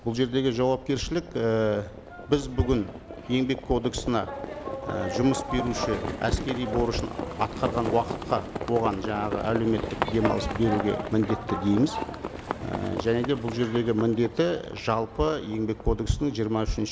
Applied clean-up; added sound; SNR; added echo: none; Livestock, farm animals, working animals; 8 dB; none.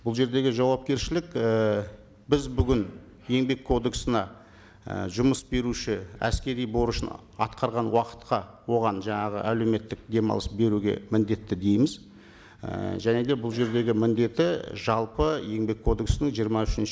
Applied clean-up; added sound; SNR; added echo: none; none; none; none.